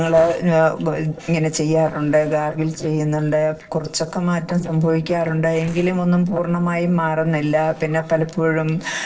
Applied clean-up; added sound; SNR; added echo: neural separator model SepFormer DNS4.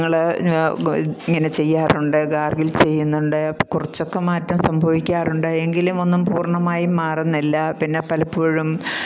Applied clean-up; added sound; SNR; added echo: none; none; none; none.